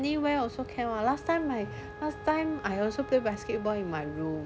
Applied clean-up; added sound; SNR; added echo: none; Wind instrument, woodwind instrument; 15 dB; none.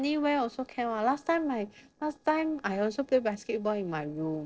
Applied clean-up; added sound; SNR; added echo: neural separator model SepFormer DNS4.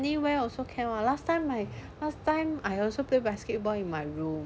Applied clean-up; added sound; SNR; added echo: none; none; none; none.